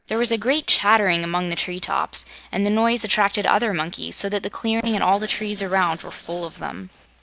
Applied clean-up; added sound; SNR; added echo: neural separator model SepFormer DNS4.